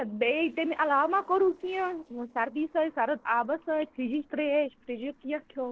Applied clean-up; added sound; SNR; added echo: neural separator model SepFormer DNS4.